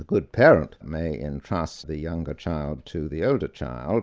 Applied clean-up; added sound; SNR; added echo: none; none; none; none.